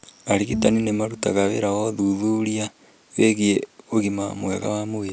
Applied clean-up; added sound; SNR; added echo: none; Bowed string instrument; 11 dB; none.